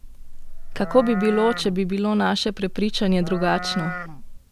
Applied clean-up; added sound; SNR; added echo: none; Livestock, farm animals, working animals; 8 dB; none.